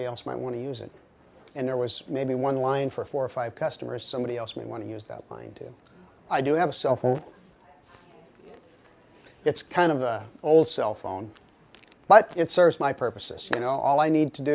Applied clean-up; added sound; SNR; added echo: none; none; none; none.